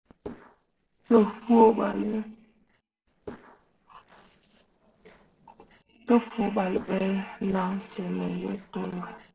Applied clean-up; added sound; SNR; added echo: neural separator model SepFormer DNS4.